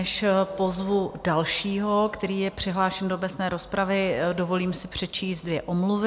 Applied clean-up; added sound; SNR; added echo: none; none; none; none.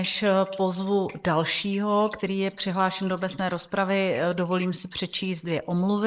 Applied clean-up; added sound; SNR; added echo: neural mask model Resemble Enhance denoiser.